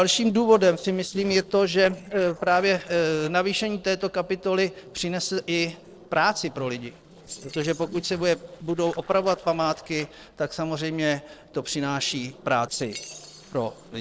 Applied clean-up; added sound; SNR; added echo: neural separator model SepFormer DNS4.